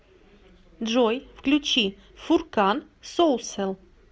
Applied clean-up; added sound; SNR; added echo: none; none; none; none.